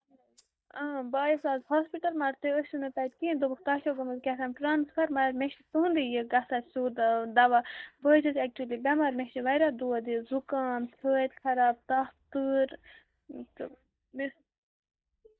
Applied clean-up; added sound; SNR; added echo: neural mask model DeepFilterNet 3.